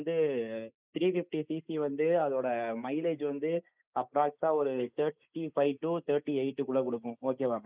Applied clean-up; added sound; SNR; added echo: neural mask model Resemble Enhance denoiser.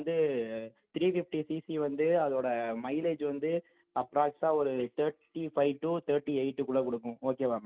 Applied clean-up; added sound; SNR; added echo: none; none; none; none.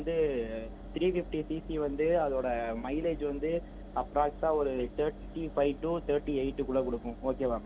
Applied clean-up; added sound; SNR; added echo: none; Engine; 12 dB; none.